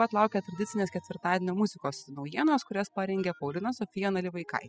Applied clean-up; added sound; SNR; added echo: classical method spectral subtraction.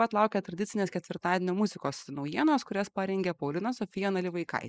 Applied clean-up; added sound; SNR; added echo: neural mask model Resemble Enhance denoiser.